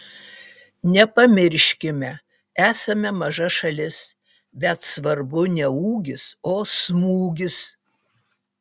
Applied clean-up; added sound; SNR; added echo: none; none; none; none.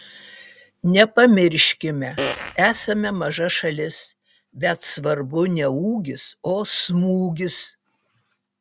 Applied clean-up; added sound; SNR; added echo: none; Fart; 9 dB; none.